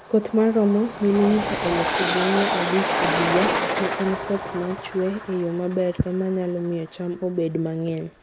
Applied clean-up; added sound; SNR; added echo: none; Train; 4 dB; none.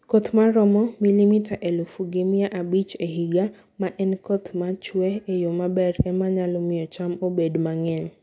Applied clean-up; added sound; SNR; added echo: none; none; none; none.